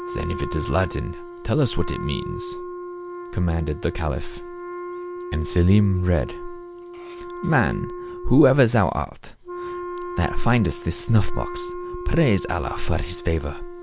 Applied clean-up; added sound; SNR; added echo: none; Wind instrument, woodwind instrument; 11 dB; none.